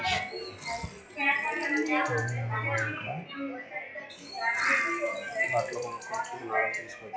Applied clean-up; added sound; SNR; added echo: classical method log-MMSE.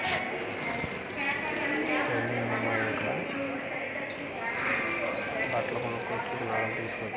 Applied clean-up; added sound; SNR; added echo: none; Chirp, tweet; 13 dB; none.